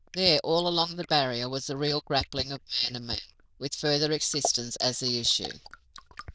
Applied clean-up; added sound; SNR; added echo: neural diffusion model UNIVERSE++.